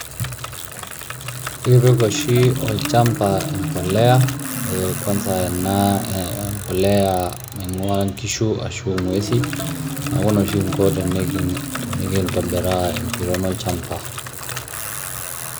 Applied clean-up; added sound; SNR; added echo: none; Bicycle + Marimba, xylophone; 7 dB; none.